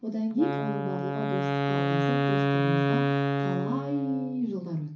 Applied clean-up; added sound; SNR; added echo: none; Wind instrument, woodwind instrument; -4 dB; reverberation time 0.4 s.